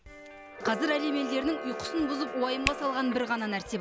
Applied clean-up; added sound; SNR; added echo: none; Hands + Camera; 7 dB; none.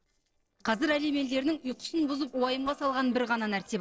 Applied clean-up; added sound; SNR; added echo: neural separator model SepFormer DNS4.